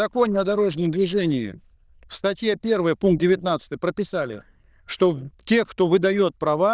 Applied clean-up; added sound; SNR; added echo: neural diffusion model UNIVERSE++.